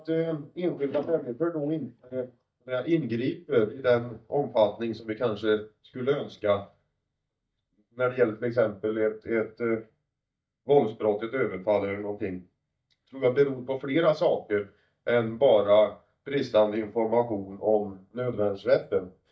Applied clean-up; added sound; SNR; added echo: neural mask model DeepFilterNet 3.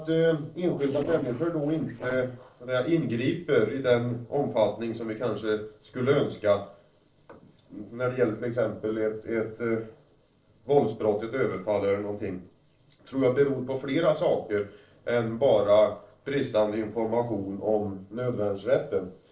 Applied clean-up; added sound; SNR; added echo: neural separator model SepFormer DNS4.